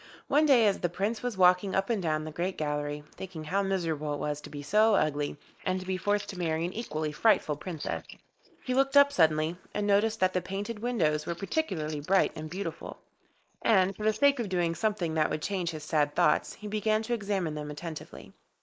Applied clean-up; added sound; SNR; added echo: neural mask model Resemble Enhance denoiser.